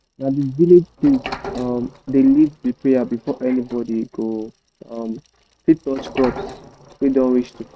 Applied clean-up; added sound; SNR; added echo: neural mask model RNNoise.